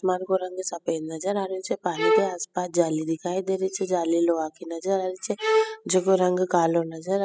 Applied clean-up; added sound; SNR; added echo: classical method spectral subtraction.